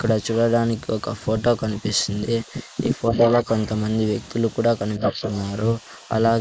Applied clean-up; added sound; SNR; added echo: neural mask model Resemble Enhance denoiser.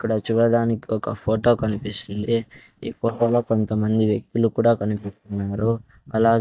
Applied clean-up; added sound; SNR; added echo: neural mask model DeepFilterNet 3.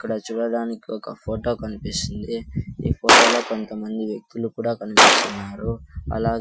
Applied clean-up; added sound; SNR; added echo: classical method Wiener filter.